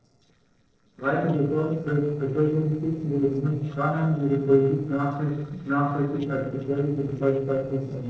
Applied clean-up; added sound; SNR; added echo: neural separator model SepFormer DNS4.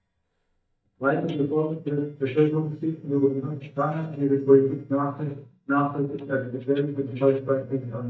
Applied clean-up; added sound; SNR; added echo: neural mask model DeepFilterNet 3.